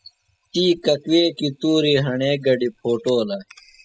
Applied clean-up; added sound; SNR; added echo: classical method spectral subtraction.